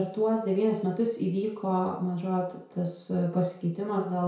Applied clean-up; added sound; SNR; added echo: none; none; none; reverberation time 0.6 s.